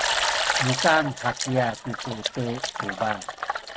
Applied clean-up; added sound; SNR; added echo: neural mask model RNNoise.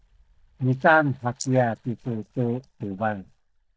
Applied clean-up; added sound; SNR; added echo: neural mask model DeepFilterNet 3.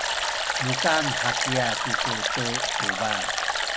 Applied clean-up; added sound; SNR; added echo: none; Stream; -4 dB; none.